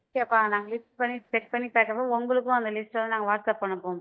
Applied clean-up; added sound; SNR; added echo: neural mask model DeepFilterNet 3.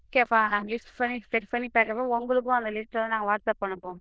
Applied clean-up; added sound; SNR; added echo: neural diffusion model UNIVERSE++.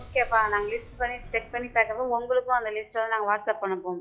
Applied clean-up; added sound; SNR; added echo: classical method log-MMSE.